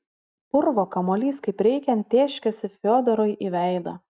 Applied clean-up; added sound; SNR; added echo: none; none; none; none.